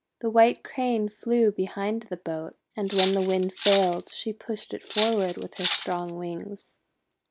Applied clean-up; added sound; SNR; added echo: none; Cutlery, silverware; -5 dB; none.